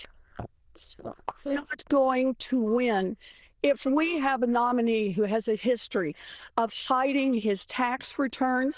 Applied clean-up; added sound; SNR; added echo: neural diffusion model UNIVERSE++.